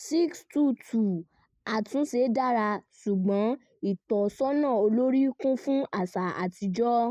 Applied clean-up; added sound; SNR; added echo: neural mask model Resemble Enhance denoiser.